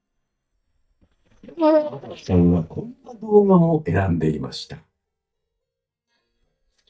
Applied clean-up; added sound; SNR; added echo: neural mask model DeepFilterNet 3.